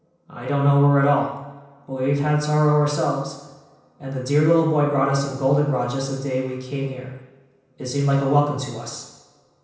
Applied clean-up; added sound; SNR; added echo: none; none; none; reverberation time 0.9 s.